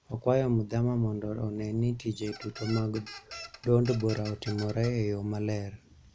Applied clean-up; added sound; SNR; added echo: none; Squeak; 15 dB; none.